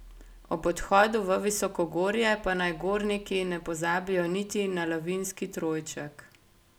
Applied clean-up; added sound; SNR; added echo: none; none; none; none.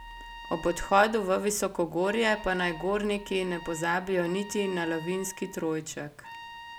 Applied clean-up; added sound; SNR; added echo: none; Trumpet; 17 dB; none.